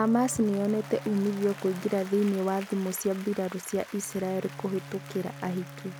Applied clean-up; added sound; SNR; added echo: none; Bowed string instrument + Applause; 15 dB; none.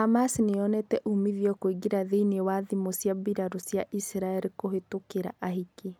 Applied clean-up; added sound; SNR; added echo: none; none; none; none.